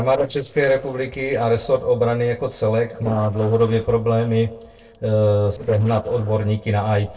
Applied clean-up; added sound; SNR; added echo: neural separator model SepFormer DNS4.